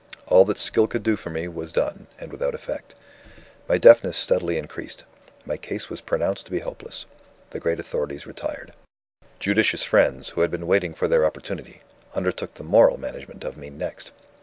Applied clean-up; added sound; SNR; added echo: none; none; none; none.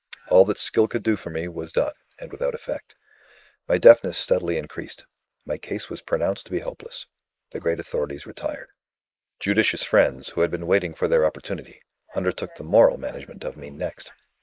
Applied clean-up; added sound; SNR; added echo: neural mask model Resemble Enhance denoiser.